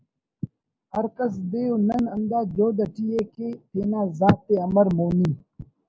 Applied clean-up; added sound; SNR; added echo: none; none; none; none.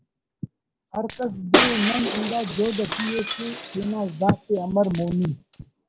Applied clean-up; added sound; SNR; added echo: none; Coin (dropping) + Shatter; 1 dB; none.